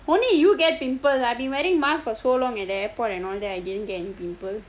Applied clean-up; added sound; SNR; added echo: none; none; none; none.